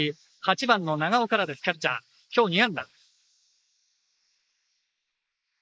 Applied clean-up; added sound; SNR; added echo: neural mask model Resemble Enhance denoiser.